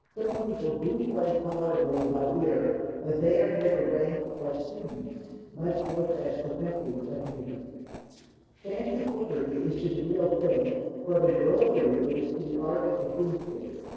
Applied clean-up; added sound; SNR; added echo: neural separator model SepFormer DNS4.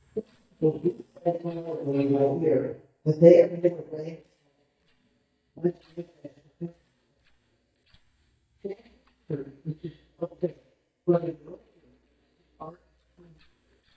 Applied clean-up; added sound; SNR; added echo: neural mask model DeepFilterNet 3.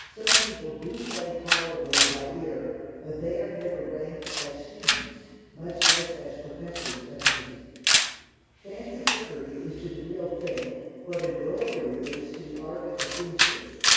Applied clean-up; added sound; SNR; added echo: none; Camera; -5 dB; reverberation time 2.0 s.